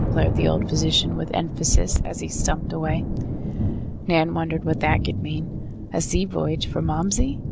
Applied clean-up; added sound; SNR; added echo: none; Thunder; 2 dB; none.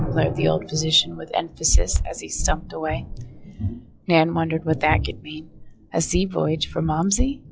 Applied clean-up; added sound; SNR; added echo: classical method log-MMSE.